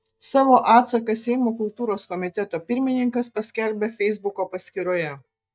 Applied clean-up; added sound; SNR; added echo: neural mask model DeepFilterNet 3.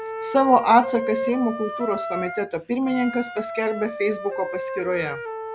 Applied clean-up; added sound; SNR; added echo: none; Wind instrument, woodwind instrument; 8 dB; none.